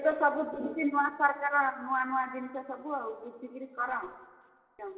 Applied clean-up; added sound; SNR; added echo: none; none; none; reverberation time 2.9 s.